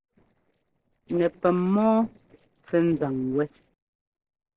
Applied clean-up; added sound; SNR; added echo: neural separator model SepFormer DNS4.